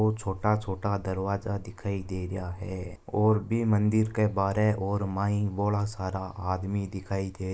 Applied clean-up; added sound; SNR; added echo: neural mask model Resemble Enhance denoiser.